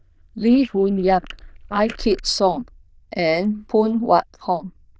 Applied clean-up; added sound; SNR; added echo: neural diffusion model UNIVERSE++.